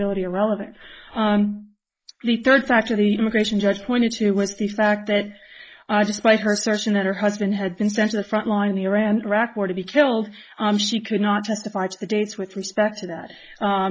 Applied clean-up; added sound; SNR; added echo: neural mask model Resemble Enhance denoiser.